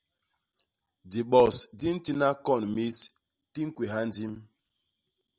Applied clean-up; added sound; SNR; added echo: none; none; none; none.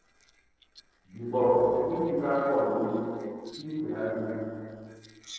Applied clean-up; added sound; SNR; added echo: neural separator model SepFormer DNS4.